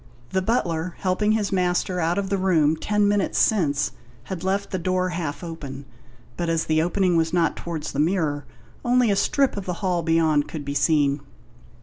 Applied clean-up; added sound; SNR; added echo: none; none; none; none.